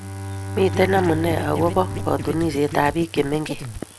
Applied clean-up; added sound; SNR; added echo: none; Scratching (performance technique) + Bowed string instrument; 7 dB; none.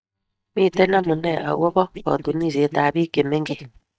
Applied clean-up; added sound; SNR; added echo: neural mask model DeepFilterNet 3.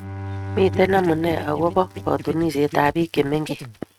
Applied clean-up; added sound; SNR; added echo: neural mask model RNNoise.